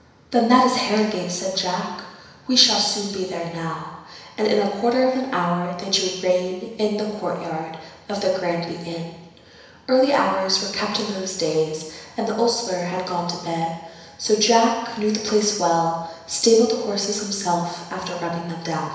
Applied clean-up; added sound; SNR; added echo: none; none; none; reverberation time 1.0 s.